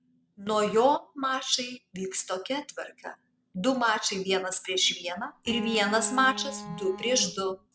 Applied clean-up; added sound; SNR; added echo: none; Bowed string instrument; 11 dB; none.